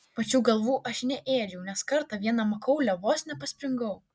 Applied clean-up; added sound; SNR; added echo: none; none; none; none.